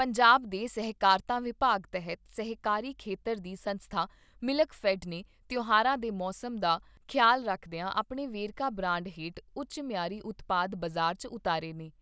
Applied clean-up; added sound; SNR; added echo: none; none; none; none.